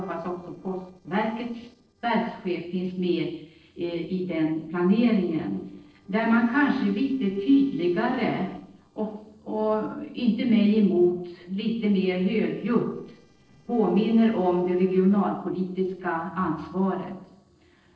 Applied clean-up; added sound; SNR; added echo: neural separator model SepFormer DNS4.